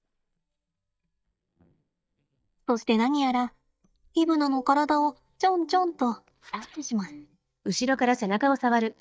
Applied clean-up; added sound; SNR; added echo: neural mask model DeepFilterNet 3.